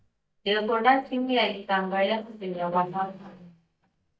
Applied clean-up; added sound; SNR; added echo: neural mask model DeepFilterNet 3.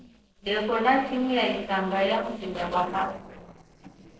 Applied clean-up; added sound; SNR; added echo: neural separator model SepFormer DNS4.